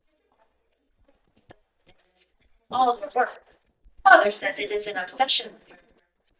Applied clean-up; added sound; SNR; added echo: neural mask model DeepFilterNet 3.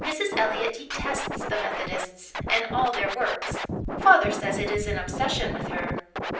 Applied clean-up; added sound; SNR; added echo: none; Scratching (performance technique); 5 dB; reverberation time 0.6 s.